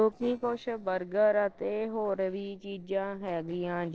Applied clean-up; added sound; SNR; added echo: neural separator model SepFormer DNS4.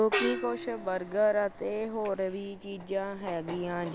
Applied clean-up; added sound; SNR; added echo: none; Gong; 8 dB; none.